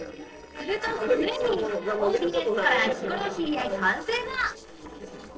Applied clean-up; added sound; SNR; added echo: neural separator model SepFormer DNS4.